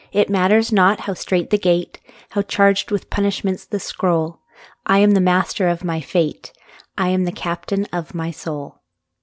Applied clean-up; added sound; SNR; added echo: none; none; none; none.